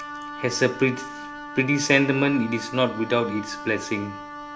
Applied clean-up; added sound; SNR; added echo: none; Wind instrument, woodwind instrument; 12 dB; none.